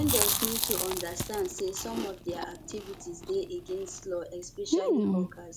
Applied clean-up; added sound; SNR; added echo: none; Chewing, mastication; -3 dB; none.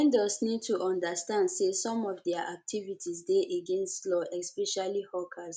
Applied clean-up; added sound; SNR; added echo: none; none; none; none.